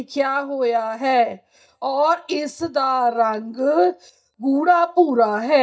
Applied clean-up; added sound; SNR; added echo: neural mask model DeepFilterNet 3.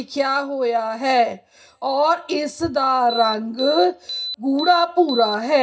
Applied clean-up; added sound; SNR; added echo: none; Alarm; 10 dB; reverberation time 0.4 s.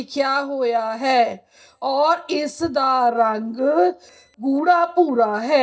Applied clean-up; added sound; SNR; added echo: neural separator model SepFormer DNS4.